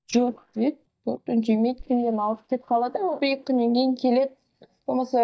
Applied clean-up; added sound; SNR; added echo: neural mask model DeepFilterNet 3.